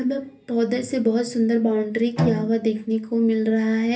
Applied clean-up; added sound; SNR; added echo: none; Bowed string instrument; 6 dB; reverberation time 0.3 s.